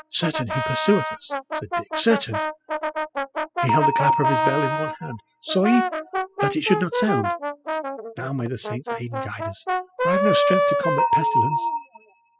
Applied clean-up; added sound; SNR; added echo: classical method spectral subtraction.